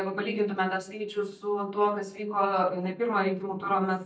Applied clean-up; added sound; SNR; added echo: neural mask model DeepFilterNet 3.